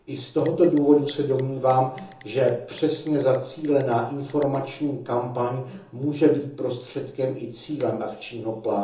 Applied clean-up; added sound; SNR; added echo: none; Bell; 2 dB; reverberation time 1.2 s.